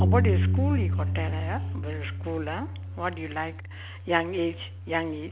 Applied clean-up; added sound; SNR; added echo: none; Bass guitar; -3 dB; none.